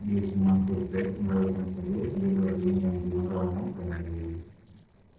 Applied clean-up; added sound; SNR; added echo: neural separator model SepFormer DNS4.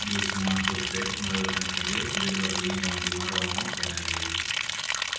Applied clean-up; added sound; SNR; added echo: none; Liquid; -3 dB; reverberation time 1.0 s.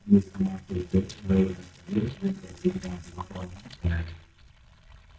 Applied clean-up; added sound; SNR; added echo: neural mask model DeepFilterNet 3.